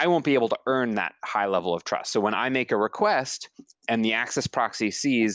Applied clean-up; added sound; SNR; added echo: none; none; none; none.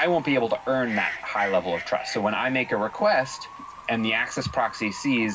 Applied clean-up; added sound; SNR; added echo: none; Bird / Fowl; 12 dB; reverberation time 0.4 s.